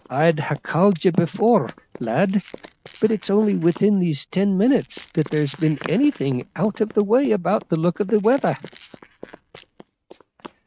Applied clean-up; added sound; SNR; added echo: neural mask model RNNoise.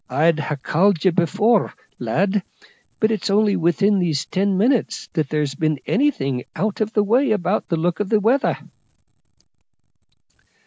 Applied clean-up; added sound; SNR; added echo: none; none; none; none.